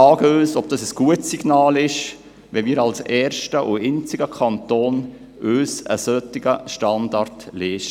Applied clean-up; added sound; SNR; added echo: none; none; none; none.